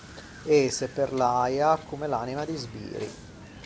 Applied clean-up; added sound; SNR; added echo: none; Wind / Boat, Water vehicle; 17 dB; none.